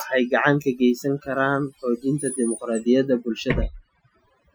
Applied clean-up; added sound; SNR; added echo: classical method Wiener filter.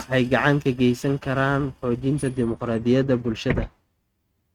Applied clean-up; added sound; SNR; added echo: neural mask model RNNoise.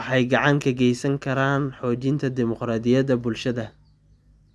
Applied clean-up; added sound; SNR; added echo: none; none; none; none.